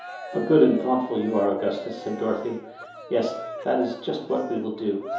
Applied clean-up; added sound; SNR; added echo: none; Cheering; 13 dB; reverberation time 2.8 s.